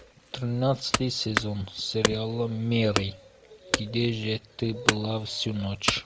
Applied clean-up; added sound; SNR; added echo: none; Wood / Domestic sounds, home sounds; 4 dB; none.